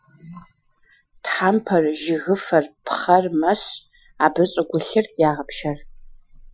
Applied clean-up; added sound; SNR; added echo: classical method Wiener filter.